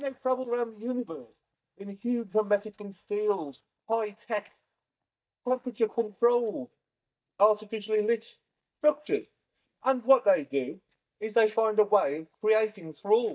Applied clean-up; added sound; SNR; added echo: neural mask model DeepFilterNet 3.